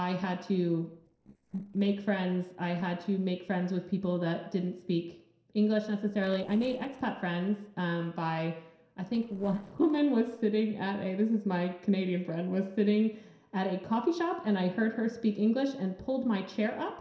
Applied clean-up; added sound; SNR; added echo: neural separator model SepFormer DNS4.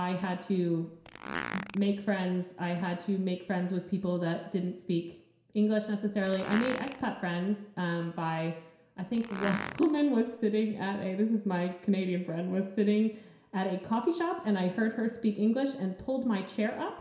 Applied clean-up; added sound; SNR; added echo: none; Fart; 11 dB; reverberation time 0.7 s.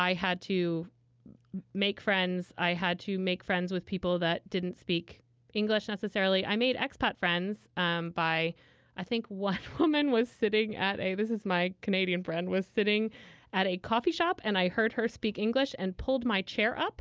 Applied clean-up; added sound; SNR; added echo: none; none; none; none.